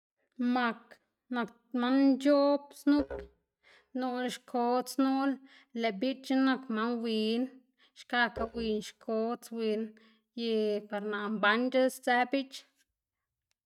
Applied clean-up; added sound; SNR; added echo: neural mask model RNNoise.